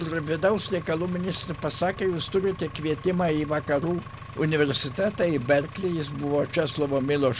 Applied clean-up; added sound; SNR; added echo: none; Engine; 14 dB; none.